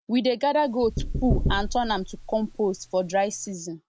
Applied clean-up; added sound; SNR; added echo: none; Knock / Wood; 4 dB; none.